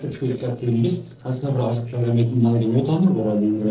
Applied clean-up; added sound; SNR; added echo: neural separator model SepFormer DNS4.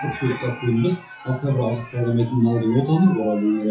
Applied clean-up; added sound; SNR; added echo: classical method WPE with log-MMSE.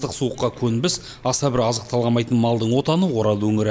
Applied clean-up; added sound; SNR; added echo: none; none; none; none.